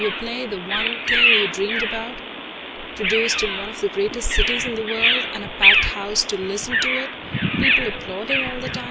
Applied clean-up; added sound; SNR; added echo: none; Bird vocalization, bird call, bird song; -4 dB; none.